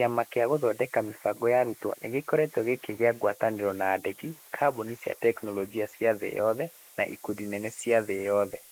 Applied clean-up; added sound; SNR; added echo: neural mask model Resemble Enhance denoiser.